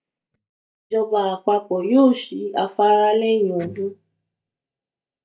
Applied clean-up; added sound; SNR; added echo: neural mask model DeepFilterNet 3.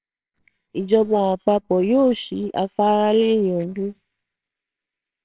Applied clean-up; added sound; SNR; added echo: neural separator model SepFormer WHAMR!.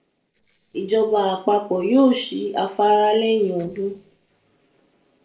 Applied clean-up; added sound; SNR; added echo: neural separator model SepFormer DNS4.